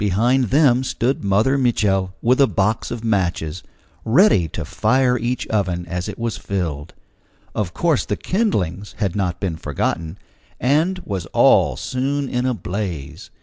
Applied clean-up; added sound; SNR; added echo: none; none; none; none.